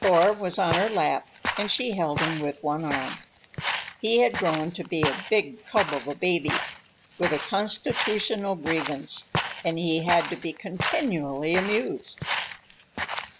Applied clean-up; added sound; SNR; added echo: none; Walk, footsteps; 6 dB; none.